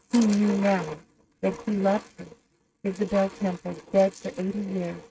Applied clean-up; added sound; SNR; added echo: neural mask model RNNoise.